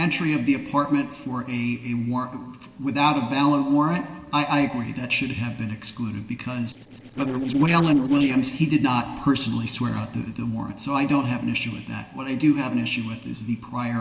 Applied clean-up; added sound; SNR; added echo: neural separator model SepFormer DNS4.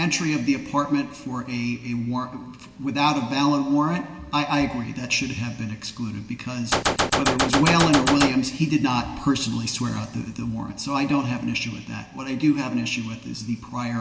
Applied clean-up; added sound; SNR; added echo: none; Gunshot, gunfire; -2 dB; reverberation time 1.6 s.